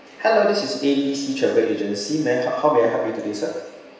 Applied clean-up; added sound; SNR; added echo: none; none; none; reverberation time 1.0 s.